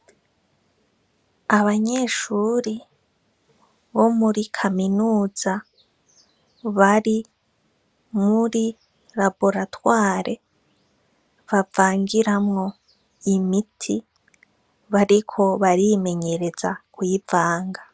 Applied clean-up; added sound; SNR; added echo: none; none; none; none.